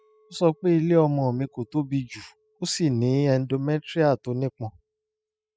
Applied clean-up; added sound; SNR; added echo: classical method spectral subtraction.